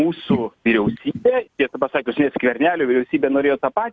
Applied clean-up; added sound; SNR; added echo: none; none; none; none.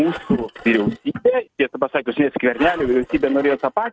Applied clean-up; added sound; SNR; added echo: neural mask model RNNoise.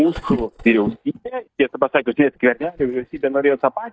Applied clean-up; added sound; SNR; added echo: neural mask model DeepFilterNet 3.